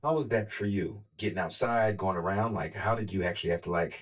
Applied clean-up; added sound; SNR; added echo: neural mask model DeepFilterNet 3.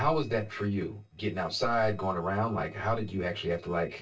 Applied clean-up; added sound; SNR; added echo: neural separator model SepFormer DNS4.